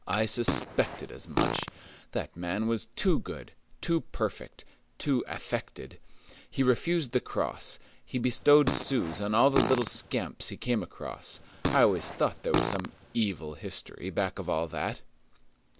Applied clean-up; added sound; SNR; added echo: none; Fart; 4 dB; none.